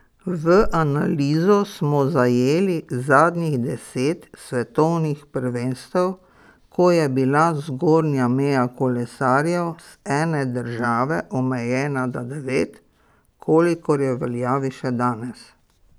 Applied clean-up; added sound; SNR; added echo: none; none; none; none.